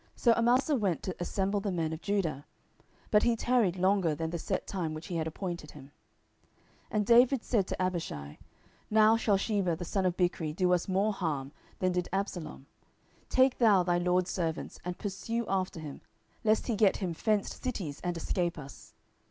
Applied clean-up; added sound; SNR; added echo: none; none; none; none.